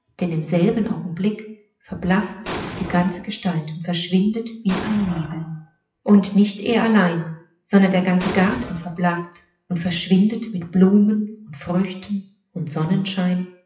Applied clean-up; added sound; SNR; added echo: classical method WPE with log-MMSE.